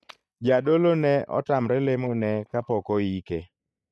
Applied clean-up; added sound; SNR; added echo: neural mask model DeepFilterNet 3.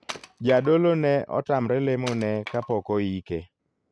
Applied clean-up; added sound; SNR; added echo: none; Wood; 18 dB; none.